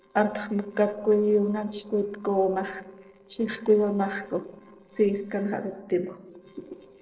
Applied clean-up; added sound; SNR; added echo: neural separator model SepFormer DNS4.